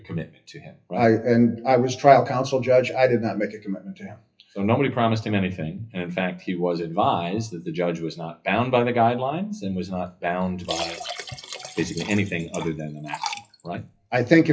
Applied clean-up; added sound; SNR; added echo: classical method WPE with log-MMSE.